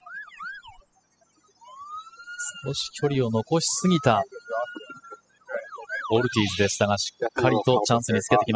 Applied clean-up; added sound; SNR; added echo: classical method spectral subtraction.